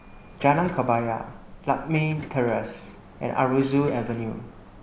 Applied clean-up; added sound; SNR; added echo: none; Subway, metro, underground + Wind; 17 dB; none.